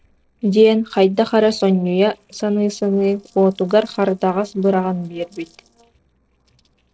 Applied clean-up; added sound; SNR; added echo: neural separator model SepFormer DNS4.